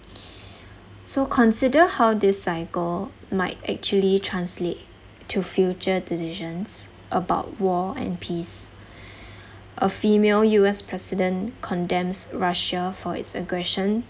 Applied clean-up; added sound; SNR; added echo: none; none; none; none.